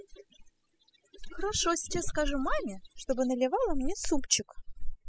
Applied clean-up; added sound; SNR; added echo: classical method spectral subtraction.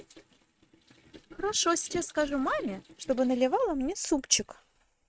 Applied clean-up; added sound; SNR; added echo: neural mask model RNNoise.